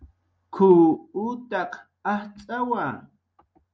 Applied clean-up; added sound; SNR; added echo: none; none; none; none.